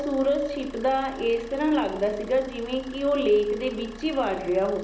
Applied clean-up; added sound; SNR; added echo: none; Idling / Car; 19 dB; reverberation time 0.5 s.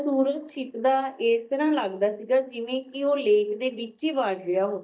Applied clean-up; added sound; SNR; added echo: neural mask model DeepFilterNet 3.